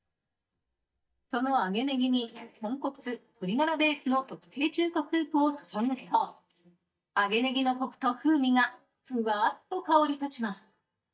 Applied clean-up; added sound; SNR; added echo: neural mask model DeepFilterNet 3.